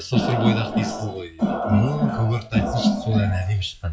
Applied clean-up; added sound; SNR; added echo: classical method log-MMSE.